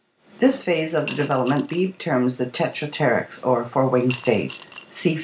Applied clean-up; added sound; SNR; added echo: none; Coin (dropping) / Glass; 13 dB; none.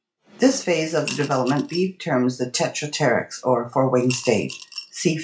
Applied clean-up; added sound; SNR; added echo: classical method log-MMSE.